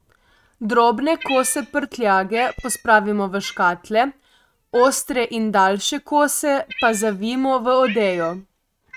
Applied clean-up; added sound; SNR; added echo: neural mask model RNNoise.